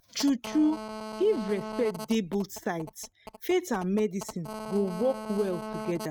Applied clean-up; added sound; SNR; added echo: neural mask model RNNoise.